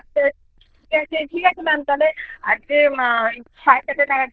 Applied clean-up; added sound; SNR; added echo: neural diffusion model UNIVERSE++.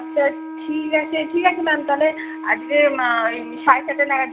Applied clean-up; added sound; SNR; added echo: none; Wind instrument, woodwind instrument; 12 dB; none.